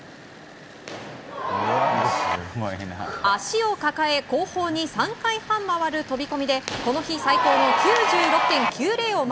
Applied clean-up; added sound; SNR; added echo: none; none; none; none.